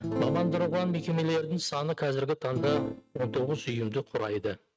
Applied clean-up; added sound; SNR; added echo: neural mask model RNNoise.